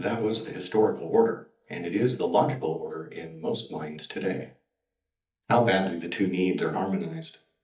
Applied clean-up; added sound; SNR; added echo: neural mask model DeepFilterNet 3.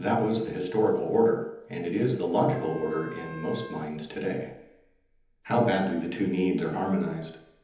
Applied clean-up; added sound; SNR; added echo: none; Wind instrument, woodwind instrument; 18 dB; reverberation time 1.3 s.